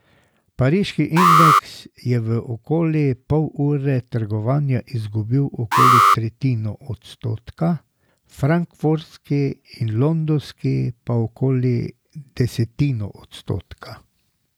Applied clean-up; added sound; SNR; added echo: none; Alarm; -3 dB; none.